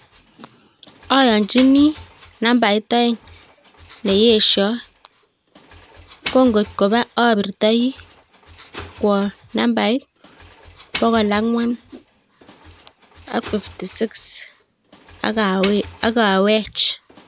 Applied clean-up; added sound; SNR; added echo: none; Engine; 17 dB; none.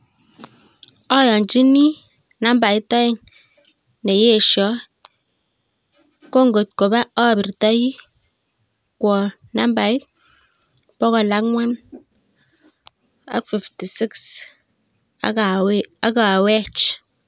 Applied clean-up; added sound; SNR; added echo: none; none; none; none.